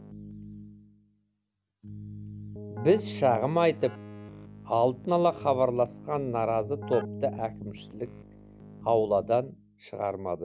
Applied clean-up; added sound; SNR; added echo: none; Keyboard (musical); 13 dB; none.